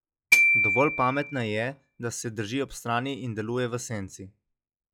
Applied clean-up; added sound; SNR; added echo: classical method log-MMSE.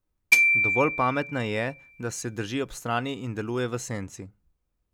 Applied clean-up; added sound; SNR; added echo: none; Glockenspiel; -2 dB; none.